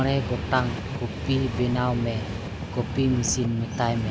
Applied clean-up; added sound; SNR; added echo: none; Train; 5 dB; none.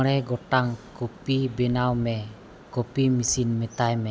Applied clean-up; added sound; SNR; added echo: none; none; none; none.